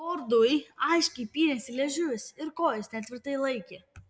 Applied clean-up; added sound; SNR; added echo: none; none; none; none.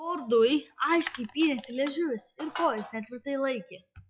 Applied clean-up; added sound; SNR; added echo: classical method log-MMSE.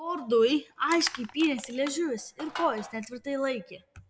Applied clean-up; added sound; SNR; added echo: none; Crushing; 14 dB; none.